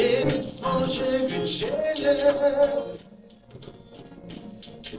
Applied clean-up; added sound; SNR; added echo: neural separator model SepFormer DNS4.